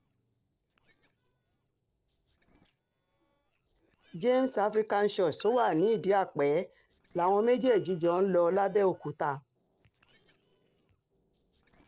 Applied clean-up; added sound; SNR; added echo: neural separator model SepFormer DNS4.